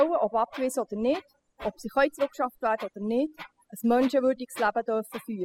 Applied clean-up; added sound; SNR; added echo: classical method spectral subtraction.